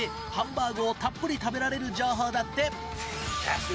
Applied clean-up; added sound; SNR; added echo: none; none; none; none.